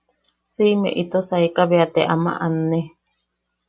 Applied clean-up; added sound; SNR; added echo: none; none; none; none.